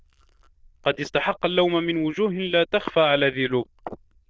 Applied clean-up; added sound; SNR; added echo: neural diffusion model UNIVERSE++.